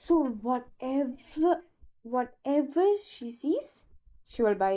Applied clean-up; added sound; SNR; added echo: neural mask model Resemble Enhance denoiser.